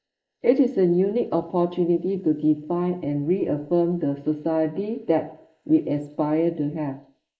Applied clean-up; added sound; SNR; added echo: neural mask model Resemble Enhance denoiser.